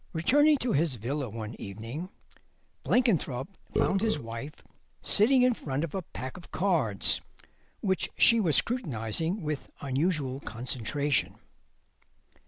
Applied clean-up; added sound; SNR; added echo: none; Burping, eructation; 5 dB; none.